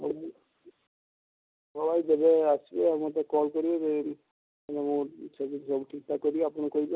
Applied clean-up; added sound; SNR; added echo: none; none; none; none.